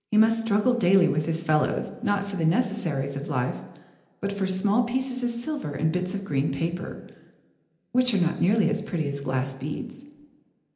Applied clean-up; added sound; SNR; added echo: none; none; none; reverberation time 0.9 s.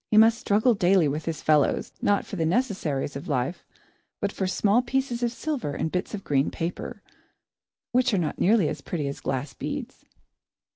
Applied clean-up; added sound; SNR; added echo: none; none; none; none.